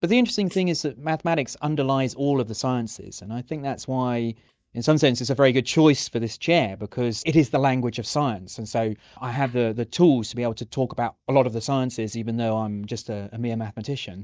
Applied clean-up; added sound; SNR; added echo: neural mask model DeepFilterNet 3.